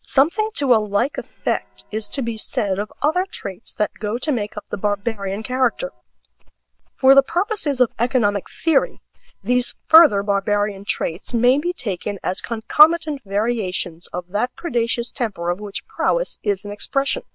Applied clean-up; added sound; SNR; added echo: neural separator model SepFormer WHAM!.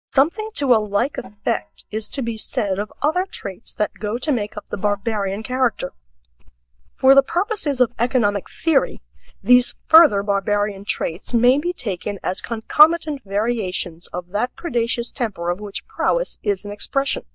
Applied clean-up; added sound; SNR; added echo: neural mask model DeepFilterNet 3.